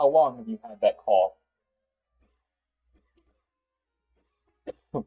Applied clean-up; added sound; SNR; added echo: neural mask model DeepFilterNet 3.